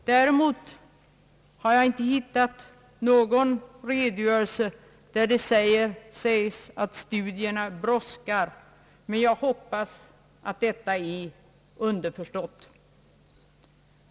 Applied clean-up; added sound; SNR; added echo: none; none; none; none.